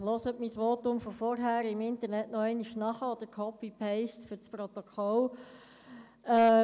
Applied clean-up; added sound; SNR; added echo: none; none; none; none.